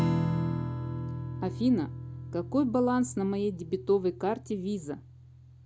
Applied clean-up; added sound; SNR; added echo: none; Strum; 4 dB; none.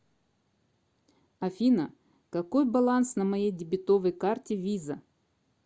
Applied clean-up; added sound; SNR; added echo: none; none; none; none.